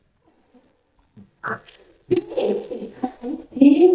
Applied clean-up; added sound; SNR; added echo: neural mask model DeepFilterNet 3.